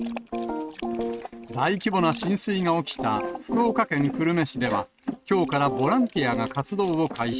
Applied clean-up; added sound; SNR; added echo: neural mask model RNNoise.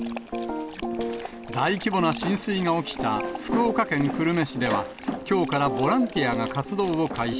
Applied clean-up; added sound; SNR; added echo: none; Dog; 16 dB; none.